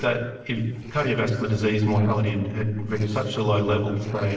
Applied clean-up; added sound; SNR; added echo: neural separator model SepFormer DNS4.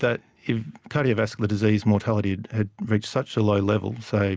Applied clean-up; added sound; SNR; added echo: none; none; none; none.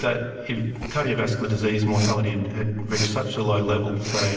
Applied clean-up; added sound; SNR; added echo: none; Respiratory sounds; 12 dB; reverberation time 1.3 s.